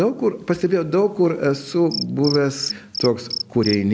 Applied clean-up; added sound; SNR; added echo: none; Cricket; 12 dB; none.